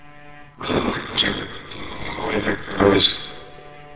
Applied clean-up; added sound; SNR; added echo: neural separator model SepFormer WHAMR!.